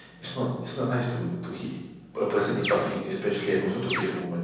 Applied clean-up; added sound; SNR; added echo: none; Bird; 4 dB; reverberation time 1.1 s.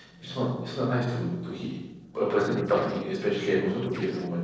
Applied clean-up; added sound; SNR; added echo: neural separator model SepFormer DNS4.